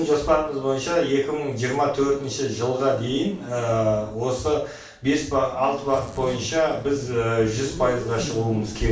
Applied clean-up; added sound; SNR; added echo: none; Zipper (clothing); 16 dB; reverberation time 0.3 s.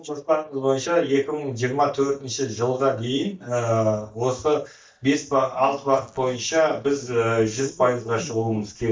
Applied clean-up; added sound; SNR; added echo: neural mask model DeepFilterNet 3.